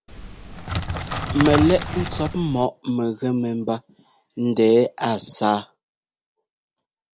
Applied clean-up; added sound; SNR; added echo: none; Crackle; 4 dB; none.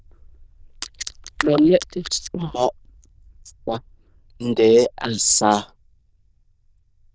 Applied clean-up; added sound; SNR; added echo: neural diffusion model UNIVERSE++.